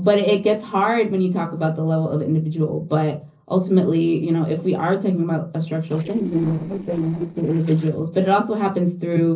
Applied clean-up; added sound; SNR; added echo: neural separator model SepFormer DNS4.